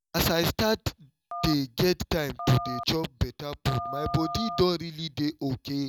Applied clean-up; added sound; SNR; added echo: none; Telephone; 9 dB; none.